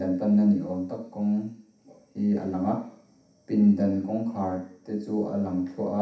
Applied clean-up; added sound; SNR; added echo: none; none; none; reverberation time 0.7 s.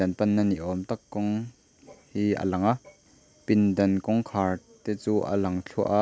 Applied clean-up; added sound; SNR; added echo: none; none; none; none.